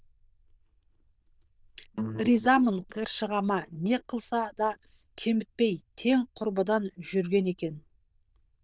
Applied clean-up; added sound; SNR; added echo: neural diffusion model UNIVERSE++.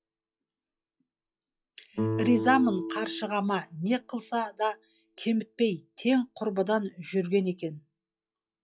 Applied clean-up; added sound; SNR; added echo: classical method log-MMSE.